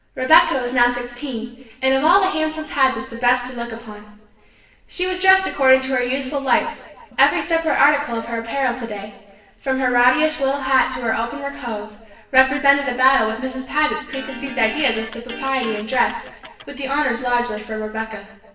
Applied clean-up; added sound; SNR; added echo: neural separator model SepFormer DNS4.